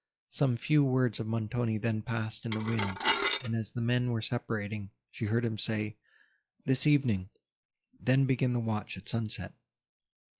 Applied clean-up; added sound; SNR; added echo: classical method log-MMSE.